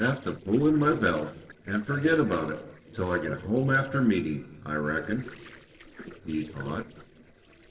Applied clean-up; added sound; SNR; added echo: neural separator model SepFormer DNS4.